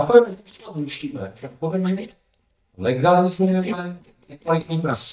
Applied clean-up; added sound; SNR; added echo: neural mask model DeepFilterNet 3.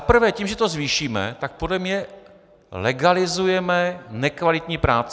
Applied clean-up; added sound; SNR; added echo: none; none; none; none.